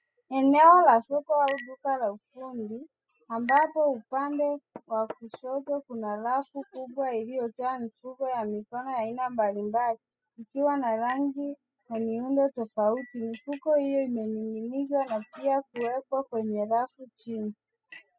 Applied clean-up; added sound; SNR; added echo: classical method spectral subtraction.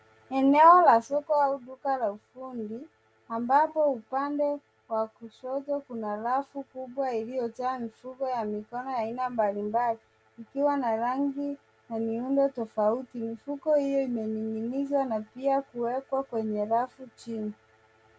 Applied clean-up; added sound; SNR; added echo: none; none; none; none.